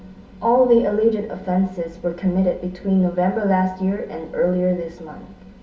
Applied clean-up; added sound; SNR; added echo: none; none; none; reverberation time 0.1 s.